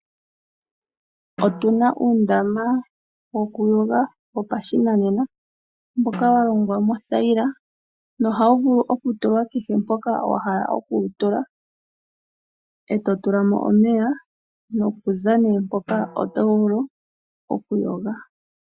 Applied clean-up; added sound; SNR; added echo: classical method Wiener filter.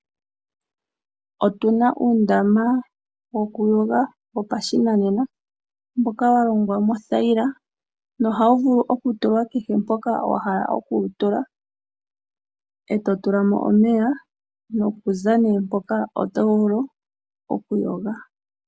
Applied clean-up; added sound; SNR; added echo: none; none; none; none.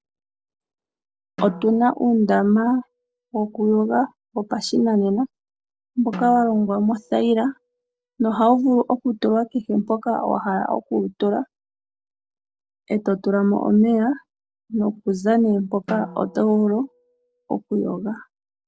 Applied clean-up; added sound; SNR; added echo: neural separator model SepFormer DNS4.